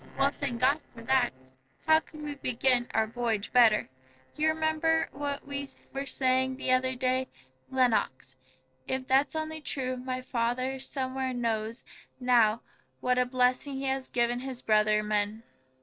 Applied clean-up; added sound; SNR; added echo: neural separator model SepFormer DNS4.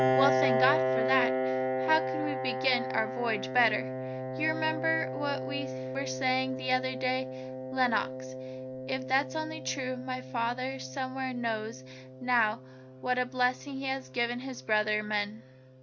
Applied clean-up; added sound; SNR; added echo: none; Piano; 2 dB; none.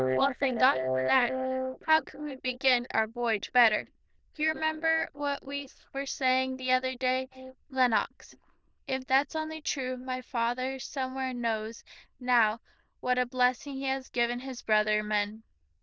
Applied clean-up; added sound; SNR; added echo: neural diffusion model UNIVERSE++.